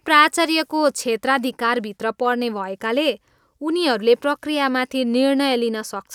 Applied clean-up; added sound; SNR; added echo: none; none; none; none.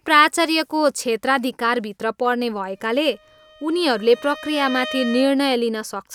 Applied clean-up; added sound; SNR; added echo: none; Bowed string instrument; 16 dB; none.